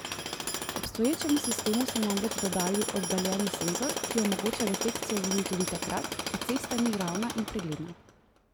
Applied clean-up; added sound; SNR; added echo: none; Tools; 3 dB; none.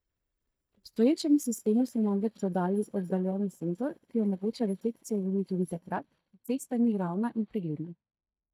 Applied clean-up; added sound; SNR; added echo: neural mask model DeepFilterNet 3.